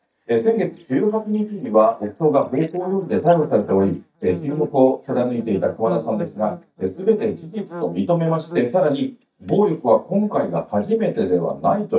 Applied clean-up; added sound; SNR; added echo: neural mask model DeepFilterNet 3.